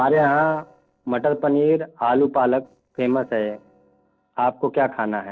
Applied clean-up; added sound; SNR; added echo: neural separator model SepFormer DNS4.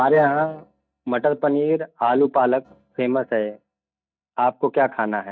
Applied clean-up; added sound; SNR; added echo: neural mask model DeepFilterNet 3.